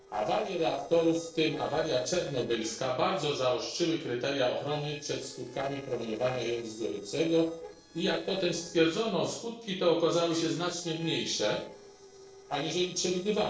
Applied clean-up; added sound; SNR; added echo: neural separator model SepFormer DNS4.